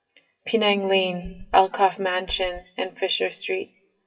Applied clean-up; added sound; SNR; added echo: classical method WPE with log-MMSE.